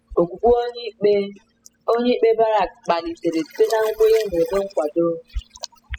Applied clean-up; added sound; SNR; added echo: classical method spectral subtraction.